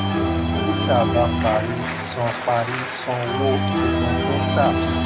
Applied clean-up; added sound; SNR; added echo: none; Organ; -2 dB; none.